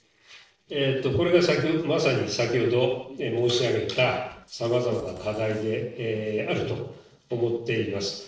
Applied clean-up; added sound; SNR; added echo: neural separator model SepFormer DNS4.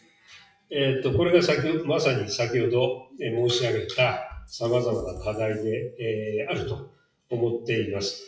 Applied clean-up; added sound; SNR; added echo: classical method WPE with log-MMSE.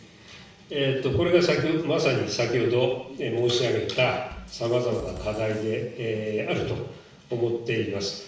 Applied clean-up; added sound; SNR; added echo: none; Bass drum / Drum kit; 20 dB; reverberation time 0.7 s.